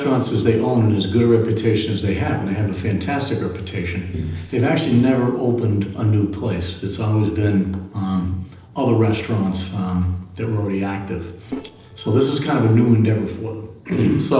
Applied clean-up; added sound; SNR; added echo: neural separator model SepFormer DNS4.